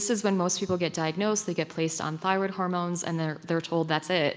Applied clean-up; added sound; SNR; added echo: none; none; none; none.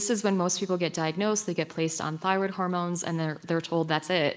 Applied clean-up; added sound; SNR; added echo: neural mask model Resemble Enhance denoiser.